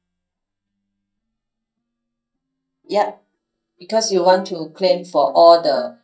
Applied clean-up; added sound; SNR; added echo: neural mask model DeepFilterNet 3.